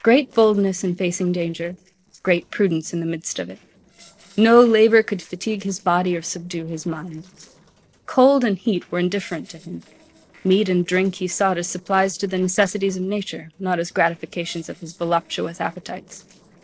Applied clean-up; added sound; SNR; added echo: neural separator model SepFormer DNS4.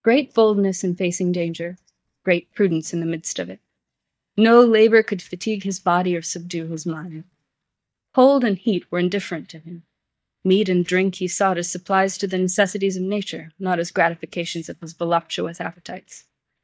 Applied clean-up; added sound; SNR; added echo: neural mask model DeepFilterNet 3.